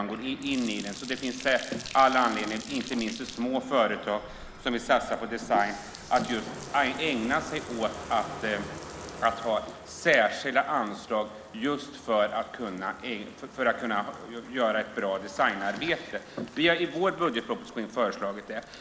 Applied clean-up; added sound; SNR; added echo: none; Bathtub (filling or washing); 15 dB; none.